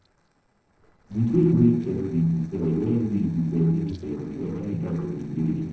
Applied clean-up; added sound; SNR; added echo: neural separator model SepFormer DNS4.